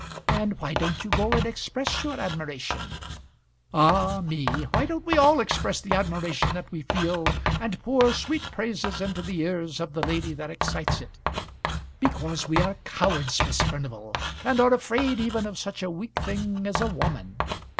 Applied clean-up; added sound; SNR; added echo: none; Writing; 3 dB; none.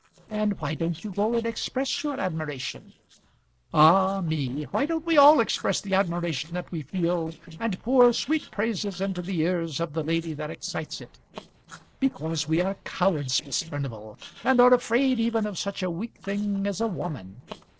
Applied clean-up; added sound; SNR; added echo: neural separator model SepFormer DNS4.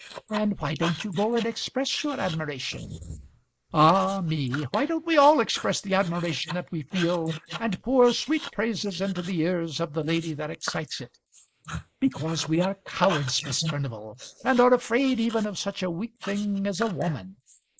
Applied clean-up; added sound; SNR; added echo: neural mask model Resemble Enhance denoiser.